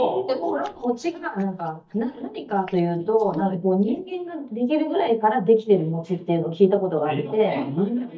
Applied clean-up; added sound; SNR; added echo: neural mask model DeepFilterNet 3.